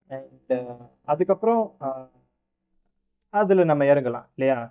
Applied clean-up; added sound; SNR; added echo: neural mask model DeepFilterNet 3.